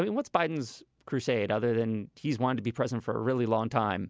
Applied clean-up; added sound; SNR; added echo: none; none; none; none.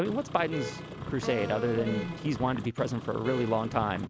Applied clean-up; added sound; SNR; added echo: none; Wind instrument, woodwind instrument + Vehicle horn, car horn, honking; 7 dB; none.